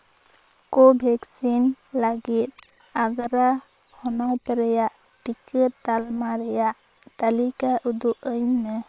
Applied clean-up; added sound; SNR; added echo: neural separator model SepFormer WHAM!.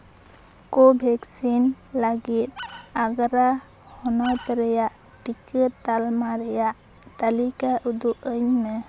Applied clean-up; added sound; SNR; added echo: none; Animal; 17 dB; none.